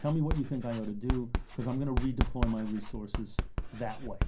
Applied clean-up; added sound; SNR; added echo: none; Writing; 0 dB; reverberation time 0.3 s.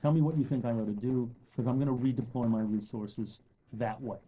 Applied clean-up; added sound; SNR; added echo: neural separator model SepFormer DNS4.